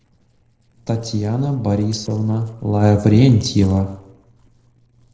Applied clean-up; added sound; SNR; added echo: neural separator model SepFormer DNS4.